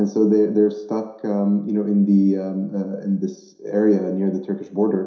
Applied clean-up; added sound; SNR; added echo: none; none; none; reverberation time 0.7 s.